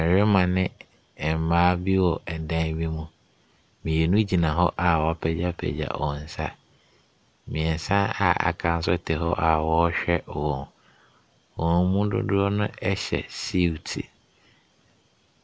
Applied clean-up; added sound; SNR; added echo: none; none; none; none.